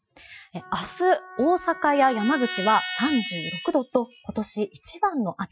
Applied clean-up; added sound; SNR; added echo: classical method Wiener filter.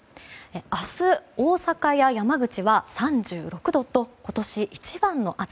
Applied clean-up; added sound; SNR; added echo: none; none; none; none.